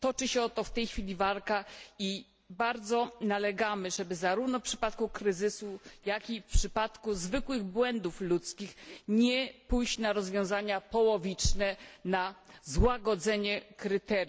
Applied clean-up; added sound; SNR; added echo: none; none; none; none.